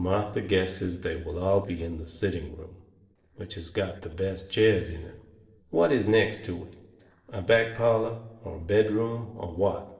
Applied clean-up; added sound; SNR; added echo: neural separator model SepFormer DNS4.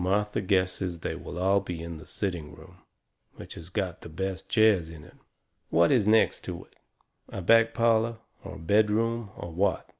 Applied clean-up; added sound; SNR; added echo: none; none; none; none.